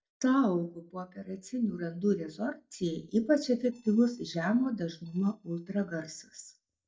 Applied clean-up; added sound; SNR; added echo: neural mask model DeepFilterNet 3.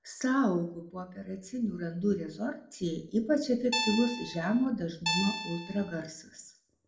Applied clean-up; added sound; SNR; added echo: none; Guitar; 3 dB; reverberation time 0.4 s.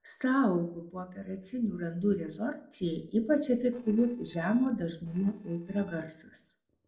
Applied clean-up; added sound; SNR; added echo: neural separator model SepFormer DNS4.